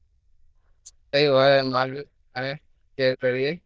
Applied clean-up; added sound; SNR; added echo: neural diffusion model UNIVERSE++.